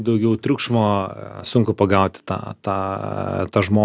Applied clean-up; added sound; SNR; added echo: none; none; none; none.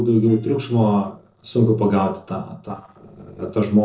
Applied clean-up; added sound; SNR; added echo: neural separator model SepFormer DNS4.